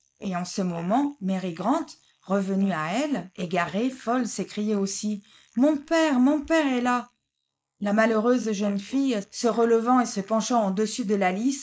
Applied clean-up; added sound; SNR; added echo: neural mask model Resemble Enhance denoiser.